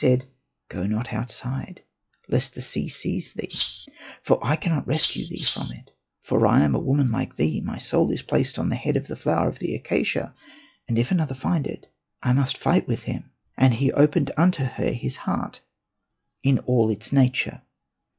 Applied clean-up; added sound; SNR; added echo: classical method log-MMSE.